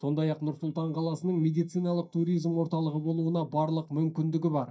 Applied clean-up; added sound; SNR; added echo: neural mask model DeepFilterNet 3.